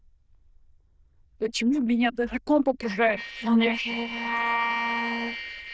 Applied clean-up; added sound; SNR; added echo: neural diffusion model UNIVERSE++.